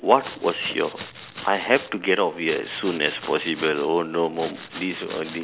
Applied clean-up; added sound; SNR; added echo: none; Domestic sounds, home sounds; 16 dB; none.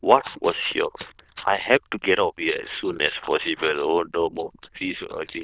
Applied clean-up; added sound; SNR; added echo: neural diffusion model UNIVERSE++.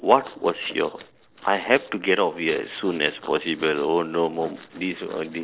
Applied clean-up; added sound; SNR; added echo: neural separator model SepFormer DNS4.